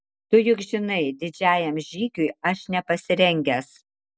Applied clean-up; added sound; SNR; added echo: none; none; none; none.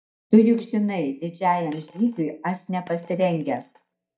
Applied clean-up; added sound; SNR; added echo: neural mask model DeepFilterNet 3.